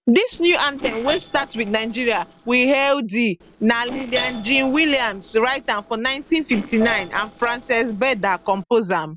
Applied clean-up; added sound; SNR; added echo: neural separator model SepFormer DNS4.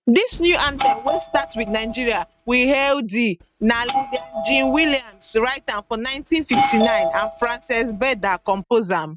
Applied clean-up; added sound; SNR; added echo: neural mask model RNNoise.